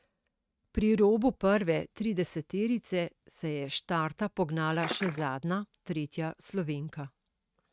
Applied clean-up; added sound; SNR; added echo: neural mask model RNNoise.